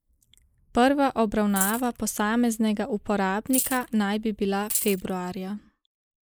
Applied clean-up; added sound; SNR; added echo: neural mask model Resemble Enhance denoiser.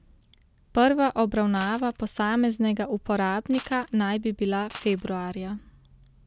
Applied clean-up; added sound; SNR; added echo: none; Coin (dropping); 5 dB; none.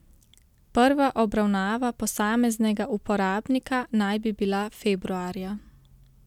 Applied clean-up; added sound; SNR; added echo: none; none; none; none.